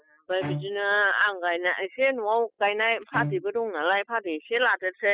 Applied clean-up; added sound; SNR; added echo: classical method spectral subtraction.